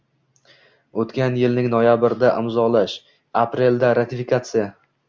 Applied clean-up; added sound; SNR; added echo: none; none; none; none.